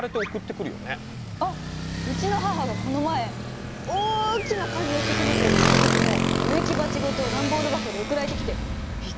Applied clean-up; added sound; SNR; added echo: none; Motorcycle; -2 dB; none.